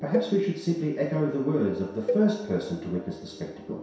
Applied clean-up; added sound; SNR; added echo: none; Cowbell; 9 dB; reverberation time 0.7 s.